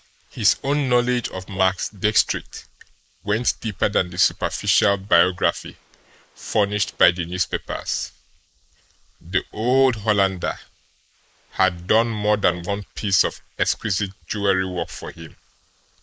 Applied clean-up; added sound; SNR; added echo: neural mask model Resemble Enhance denoiser.